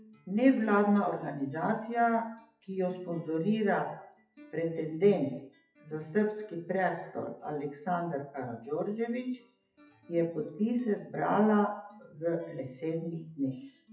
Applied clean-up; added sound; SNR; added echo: classical method WPE with log-MMSE.